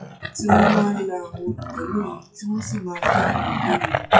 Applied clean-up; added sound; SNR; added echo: classical method WPE with log-MMSE.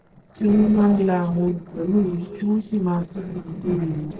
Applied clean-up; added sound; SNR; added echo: neural separator model SepFormer DNS4.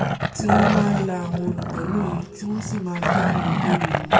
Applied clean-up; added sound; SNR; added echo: none; Growling; -3 dB; reverberation time 2.2 s.